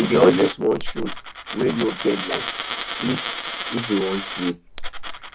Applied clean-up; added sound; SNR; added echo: none; Coin (dropping); 7 dB; none.